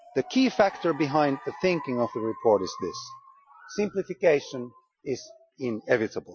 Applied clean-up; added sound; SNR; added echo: classical method Wiener filter.